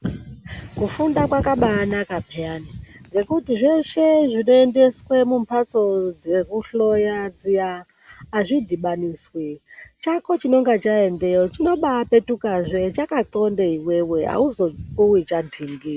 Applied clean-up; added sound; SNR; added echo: none; none; none; none.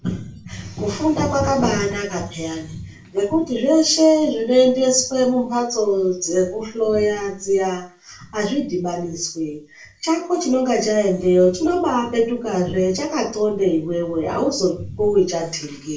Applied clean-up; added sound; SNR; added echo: none; none; none; reverberation time 0.3 s.